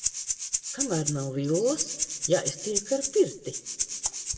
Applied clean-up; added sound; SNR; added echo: none; Rattle (instrument); 2 dB; reverberation time 1.4 s.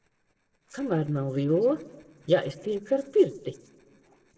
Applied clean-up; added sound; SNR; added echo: neural separator model SepFormer DNS4.